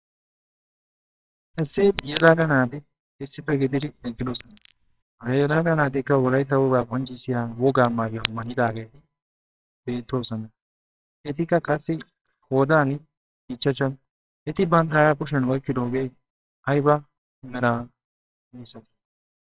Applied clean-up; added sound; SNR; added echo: neural separator model SepFormer WHAMR!.